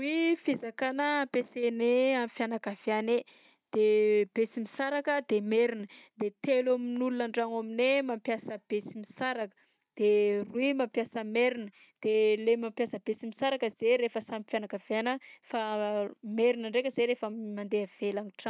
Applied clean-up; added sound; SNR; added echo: none; none; none; none.